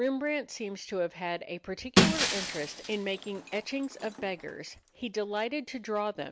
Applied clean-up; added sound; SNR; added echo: none; Shatter; -2 dB; none.